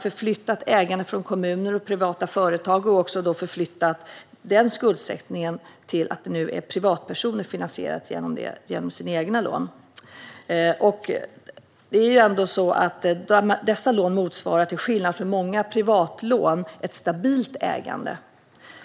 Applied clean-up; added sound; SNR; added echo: none; none; none; none.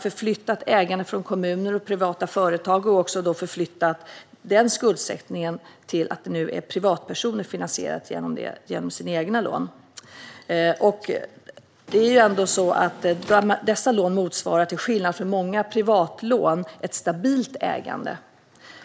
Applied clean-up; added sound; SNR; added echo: none; Drawer open or close; 18 dB; none.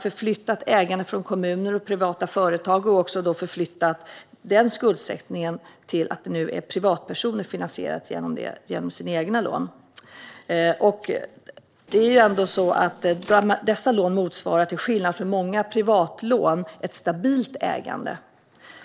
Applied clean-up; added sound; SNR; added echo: neural separator model SepFormer DNS4.